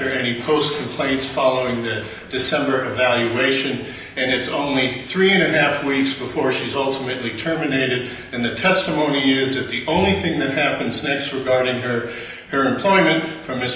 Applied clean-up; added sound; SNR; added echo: none; none; none; reverberation time 0.9 s.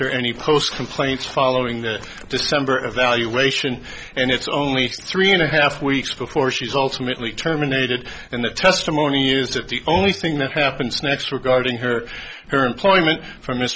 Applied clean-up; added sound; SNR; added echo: none; none; none; none.